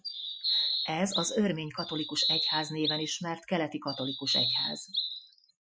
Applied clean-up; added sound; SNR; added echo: classical method Wiener filter.